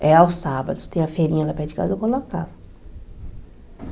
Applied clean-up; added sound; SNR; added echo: none; Wind; 19 dB; none.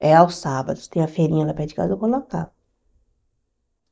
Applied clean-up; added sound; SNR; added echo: neural mask model DeepFilterNet 3.